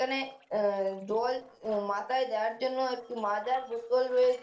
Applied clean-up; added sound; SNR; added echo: neural separator model SepFormer DNS4.